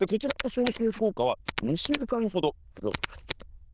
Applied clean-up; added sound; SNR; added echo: neural diffusion model UNIVERSE++.